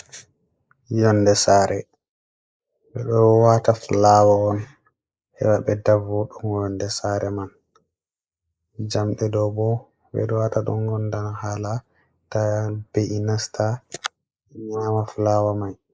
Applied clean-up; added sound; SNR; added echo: neural mask model Resemble Enhance denoiser.